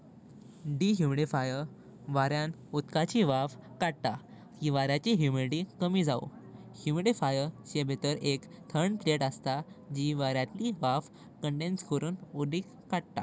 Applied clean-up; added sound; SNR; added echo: none; none; none; none.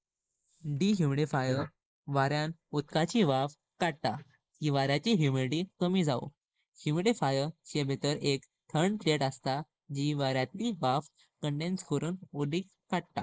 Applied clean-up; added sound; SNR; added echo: neural mask model Resemble Enhance denoiser.